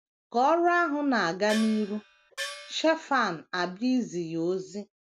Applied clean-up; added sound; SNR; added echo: none; Gong; 13 dB; none.